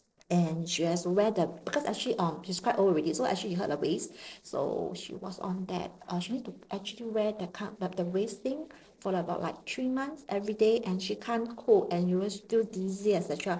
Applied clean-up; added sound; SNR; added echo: neural separator model SepFormer DNS4.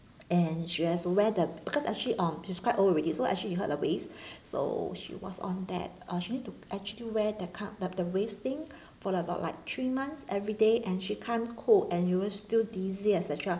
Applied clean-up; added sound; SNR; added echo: none; none; none; none.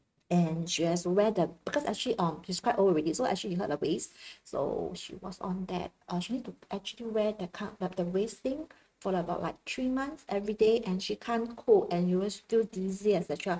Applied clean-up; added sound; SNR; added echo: neural mask model RNNoise.